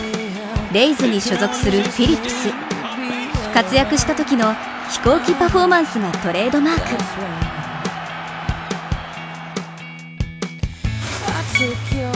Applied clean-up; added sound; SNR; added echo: none; none; none; none.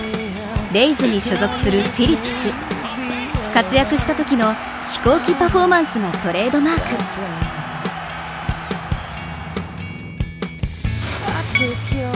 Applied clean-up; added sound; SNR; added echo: none; Motorcycle / Crow; 18 dB; none.